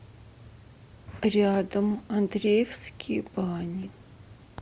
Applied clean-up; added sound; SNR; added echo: none; none; none; none.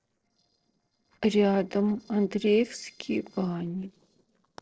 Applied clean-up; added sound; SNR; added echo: neural separator model SepFormer DNS4.